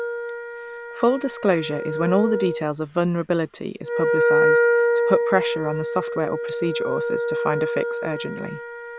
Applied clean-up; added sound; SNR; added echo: none; Wind instrument, woodwind instrument; -1 dB; none.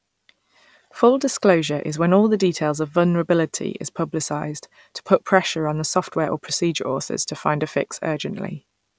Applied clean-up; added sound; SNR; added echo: none; none; none; none.